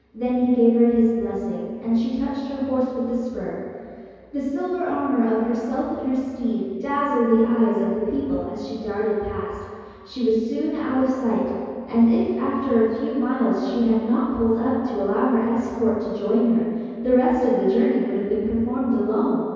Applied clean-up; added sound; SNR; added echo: none; none; none; reverberation time 2.2 s.